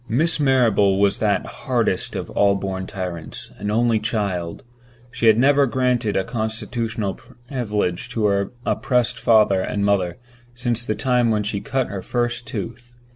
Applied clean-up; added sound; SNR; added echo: none; none; none; none.